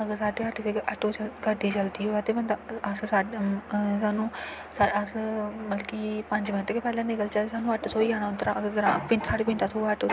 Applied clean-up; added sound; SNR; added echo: none; none; none; none.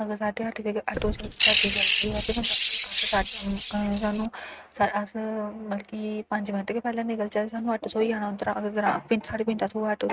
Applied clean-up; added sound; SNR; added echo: neural mask model RNNoise.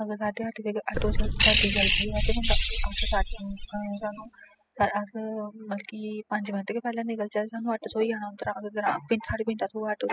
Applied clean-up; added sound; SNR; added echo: classical method spectral subtraction.